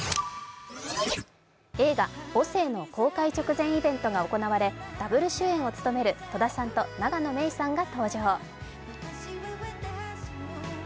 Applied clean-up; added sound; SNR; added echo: none; none; none; none.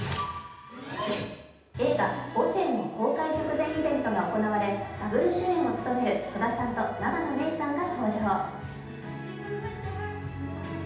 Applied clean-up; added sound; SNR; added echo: none; none; none; reverberation time 0.8 s.